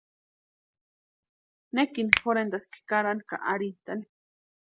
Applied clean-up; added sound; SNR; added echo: none; Finger snapping; 2 dB; none.